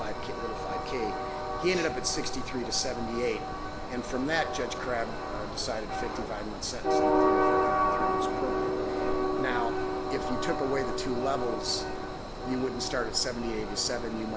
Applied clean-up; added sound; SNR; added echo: none; Train; -2 dB; none.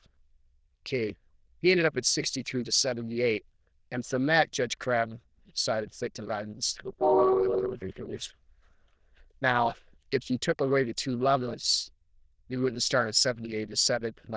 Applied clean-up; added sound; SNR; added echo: neural diffusion model UNIVERSE++.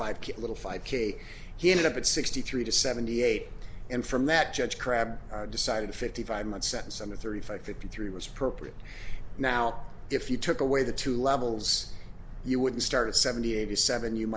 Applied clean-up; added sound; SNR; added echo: none; none; none; none.